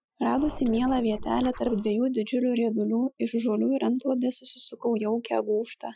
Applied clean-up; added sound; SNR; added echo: classical method Wiener filter.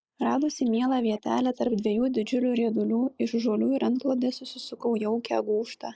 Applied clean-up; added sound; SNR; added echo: neural mask model Resemble Enhance denoiser.